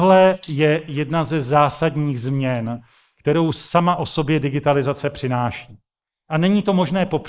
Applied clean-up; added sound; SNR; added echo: neural mask model Resemble Enhance denoiser.